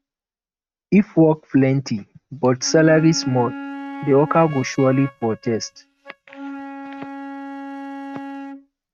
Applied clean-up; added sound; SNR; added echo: neural mask model RNNoise.